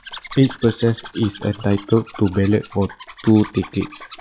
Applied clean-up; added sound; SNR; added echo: classical method log-MMSE.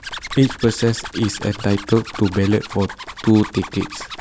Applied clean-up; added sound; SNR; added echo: none; Zipper (clothing); 13 dB; none.